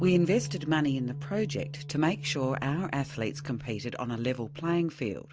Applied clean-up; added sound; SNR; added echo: none; none; none; none.